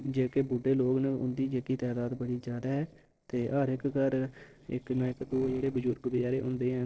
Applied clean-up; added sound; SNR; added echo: neural separator model SepFormer DNS4.